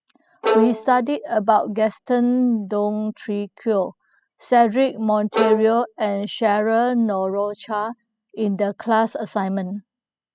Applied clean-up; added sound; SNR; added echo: classical method spectral subtraction.